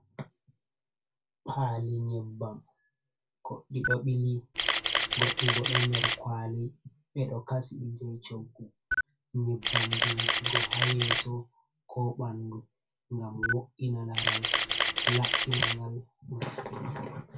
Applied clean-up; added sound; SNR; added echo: none; Camera; -5 dB; reverberation time 0.2 s.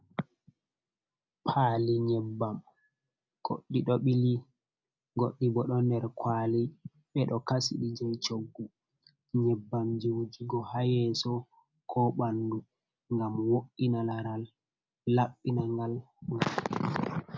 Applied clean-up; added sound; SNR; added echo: none; none; none; none.